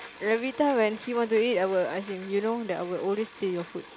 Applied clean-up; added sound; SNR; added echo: none; Bicycle; 18 dB; none.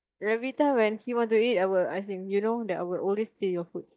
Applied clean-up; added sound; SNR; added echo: neural mask model DeepFilterNet 3.